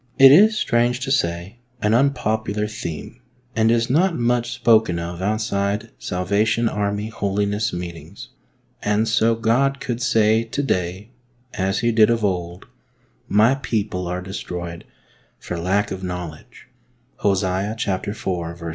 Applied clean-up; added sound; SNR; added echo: none; none; none; none.